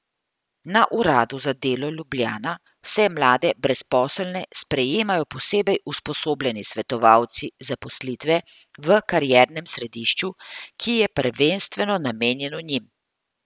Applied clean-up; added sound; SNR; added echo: none; none; none; none.